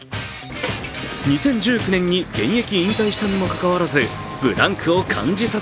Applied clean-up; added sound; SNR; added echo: none; Car + Snare drum; 16 dB; none.